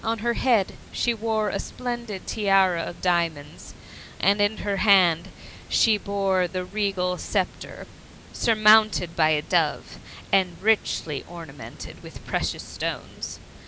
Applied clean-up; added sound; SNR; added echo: none; Water; 19 dB; none.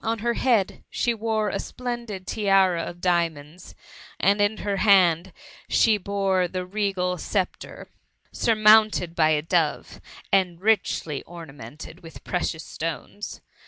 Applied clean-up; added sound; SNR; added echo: none; none; none; none.